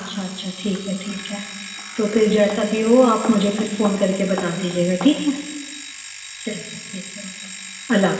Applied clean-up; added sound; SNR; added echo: none; Alarm; 14 dB; reverberation time 1.2 s.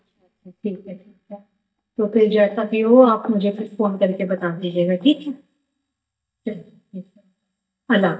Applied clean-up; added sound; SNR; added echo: neural mask model DeepFilterNet 3.